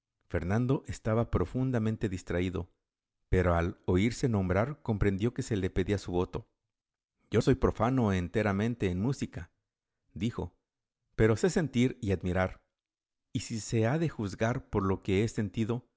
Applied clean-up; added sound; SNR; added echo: none; none; none; none.